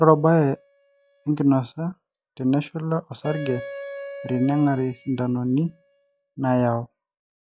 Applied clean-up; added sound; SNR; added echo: classical method log-MMSE.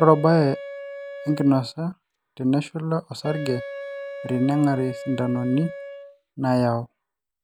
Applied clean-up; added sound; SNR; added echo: none; Wind instrument, woodwind instrument; 14 dB; none.